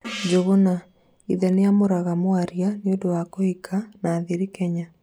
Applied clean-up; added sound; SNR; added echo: none; Gong; 15 dB; none.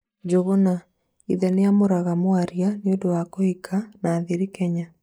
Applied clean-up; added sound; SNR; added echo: neural mask model DeepFilterNet 3.